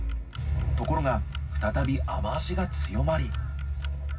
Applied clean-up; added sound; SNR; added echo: none; Clock; 18 dB; reverberation time 0.4 s.